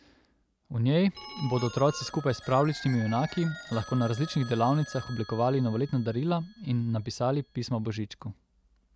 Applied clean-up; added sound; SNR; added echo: none; Telephone; 18 dB; none.